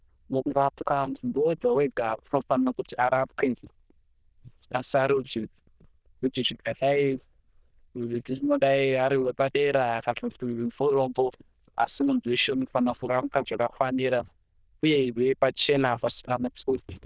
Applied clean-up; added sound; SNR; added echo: neural diffusion model UNIVERSE++.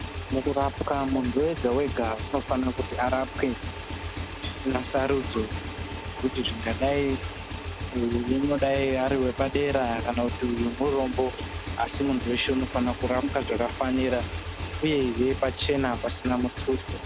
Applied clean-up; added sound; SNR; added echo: none; Motorcycle / Engine; 7 dB; none.